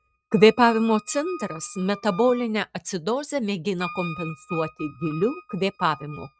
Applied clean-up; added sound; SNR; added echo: neural mask model RNNoise.